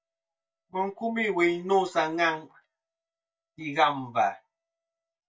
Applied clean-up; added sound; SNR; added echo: neural mask model DeepFilterNet 3.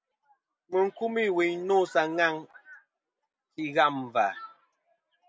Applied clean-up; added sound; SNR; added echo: none; none; none; none.